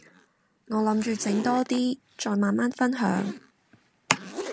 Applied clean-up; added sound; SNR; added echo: none; Zipper (clothing); 14 dB; none.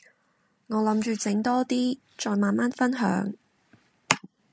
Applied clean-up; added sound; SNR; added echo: none; none; none; none.